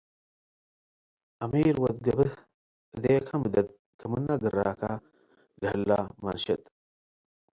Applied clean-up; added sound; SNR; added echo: none; none; none; none.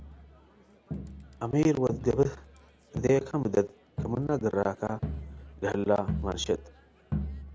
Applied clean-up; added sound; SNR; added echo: none; Crowd; 9 dB; none.